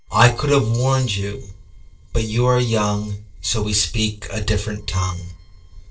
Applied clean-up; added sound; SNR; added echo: neural separator model SepFormer DNS4.